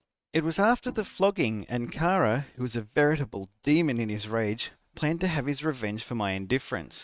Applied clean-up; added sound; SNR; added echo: neural mask model RNNoise.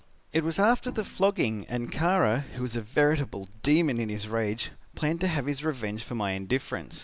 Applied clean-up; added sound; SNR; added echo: none; Bowed string instrument; 20 dB; none.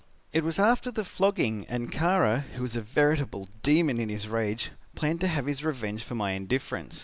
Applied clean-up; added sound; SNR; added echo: none; none; none; none.